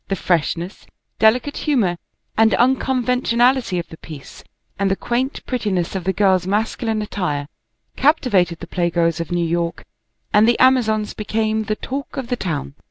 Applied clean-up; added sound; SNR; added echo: none; none; none; none.